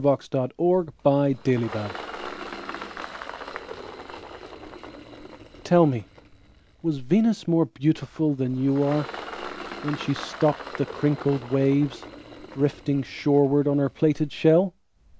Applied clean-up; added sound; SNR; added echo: none; Engine; 15 dB; none.